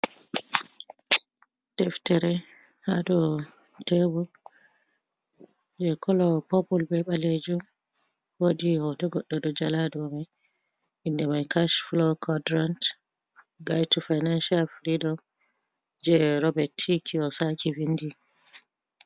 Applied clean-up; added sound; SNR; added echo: none; none; none; none.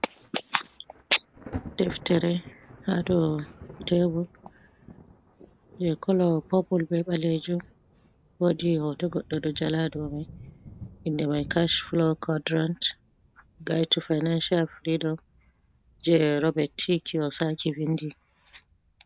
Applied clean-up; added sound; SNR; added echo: none; Thunder; 20 dB; none.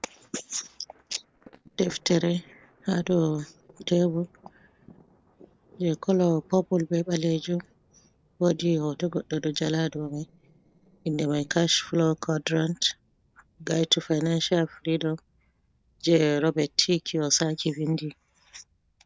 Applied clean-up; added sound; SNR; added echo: neural separator model SepFormer DNS4.